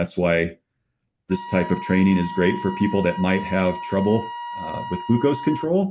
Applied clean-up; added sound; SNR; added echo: none; Wind instrument, woodwind instrument; 12 dB; none.